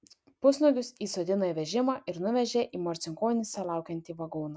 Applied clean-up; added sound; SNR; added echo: none; none; none; none.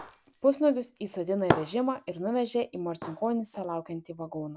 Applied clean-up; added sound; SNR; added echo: none; Shatter; 8 dB; none.